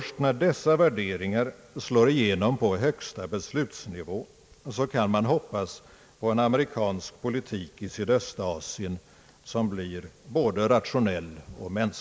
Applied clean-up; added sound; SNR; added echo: none; none; none; none.